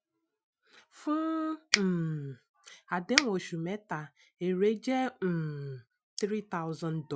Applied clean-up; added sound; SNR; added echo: classical method Wiener filter.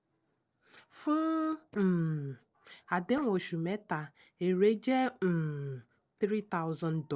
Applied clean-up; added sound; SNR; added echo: neural separator model SepFormer DNS4.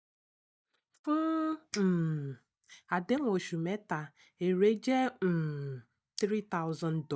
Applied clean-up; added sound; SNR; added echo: neural mask model DeepFilterNet 3.